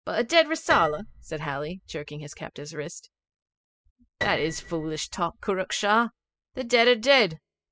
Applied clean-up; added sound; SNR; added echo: classical method spectral subtraction.